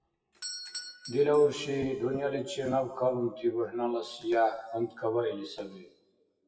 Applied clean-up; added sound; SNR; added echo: classical method WPE with log-MMSE.